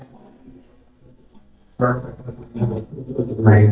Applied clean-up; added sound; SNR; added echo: neural mask model DeepFilterNet 3.